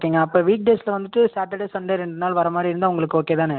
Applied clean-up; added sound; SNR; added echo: none; none; none; none.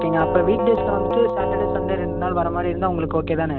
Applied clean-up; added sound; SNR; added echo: none; Doorbell; 1 dB; none.